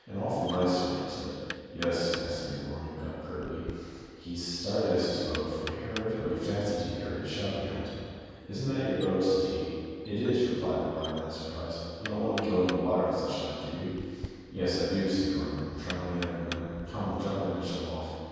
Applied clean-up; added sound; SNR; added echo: none; Knock; 16 dB; reverberation time 2.1 s.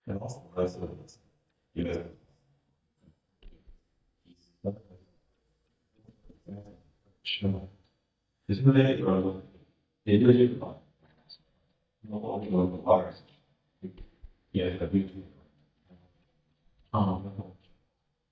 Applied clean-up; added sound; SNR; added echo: neural mask model DeepFilterNet 3.